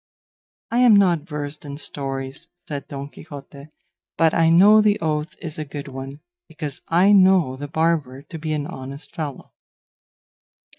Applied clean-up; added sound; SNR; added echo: neural mask model DeepFilterNet 3.